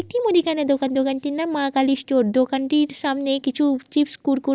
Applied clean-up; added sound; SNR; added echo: none; none; none; none.